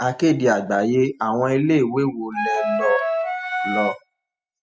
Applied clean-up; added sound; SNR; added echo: classical method spectral subtraction.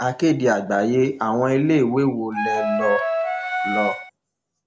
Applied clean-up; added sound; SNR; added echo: none; Wind instrument, woodwind instrument; 2 dB; none.